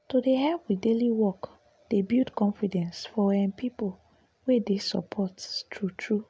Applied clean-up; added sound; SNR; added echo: none; none; none; none.